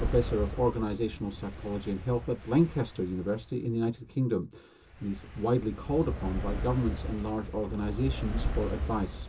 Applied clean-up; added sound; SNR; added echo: none; Fire; 5 dB; reverberation time 0.2 s.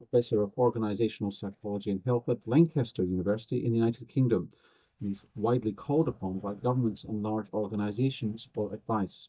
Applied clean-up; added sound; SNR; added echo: neural mask model DeepFilterNet 3.